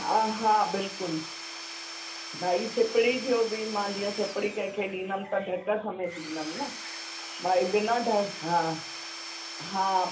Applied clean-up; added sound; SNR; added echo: none; Tools / Domestic sounds, home sounds; 11 dB; reverberation time 0.3 s.